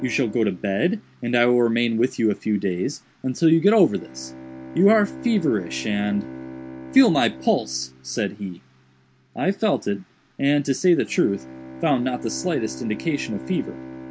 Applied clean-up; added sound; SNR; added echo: none; Bowed string instrument; 16 dB; none.